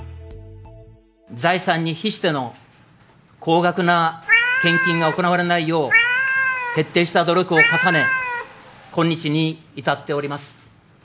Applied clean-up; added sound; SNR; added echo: none; Cat; -2 dB; none.